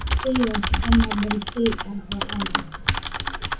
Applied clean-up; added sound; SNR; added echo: none; Typing; -1 dB; reverberation time 0.3 s.